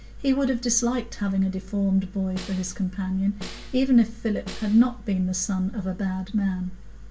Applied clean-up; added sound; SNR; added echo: none; Snare drum; 18 dB; reverberation time 0.1 s.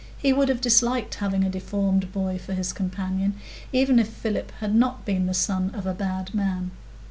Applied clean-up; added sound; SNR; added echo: none; none; none; none.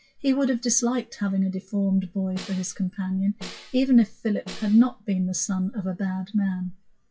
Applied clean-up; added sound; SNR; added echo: classical method WPE with log-MMSE.